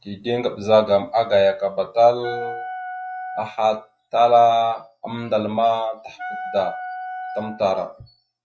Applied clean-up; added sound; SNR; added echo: classical method log-MMSE.